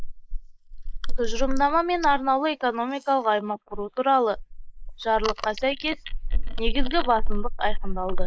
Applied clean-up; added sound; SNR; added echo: neural mask model Resemble Enhance denoiser.